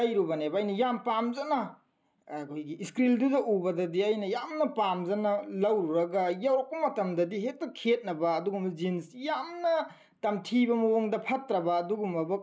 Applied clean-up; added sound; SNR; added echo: none; none; none; none.